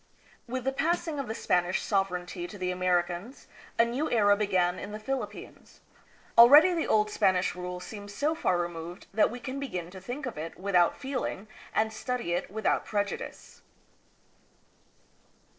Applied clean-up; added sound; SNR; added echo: neural separator model SepFormer DNS4.